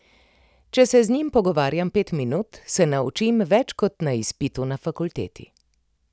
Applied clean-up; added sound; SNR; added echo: none; none; none; none.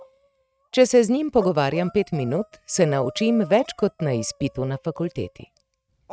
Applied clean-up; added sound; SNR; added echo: neural mask model RNNoise.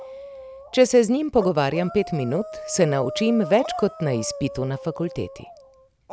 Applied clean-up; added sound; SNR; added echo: none; Dog; 12 dB; none.